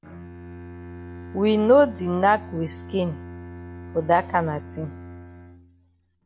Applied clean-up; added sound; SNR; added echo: none; Bowed string instrument; 14 dB; none.